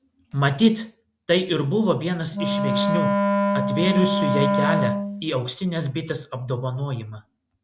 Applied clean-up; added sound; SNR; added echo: none; Wind instrument, woodwind instrument; -2 dB; none.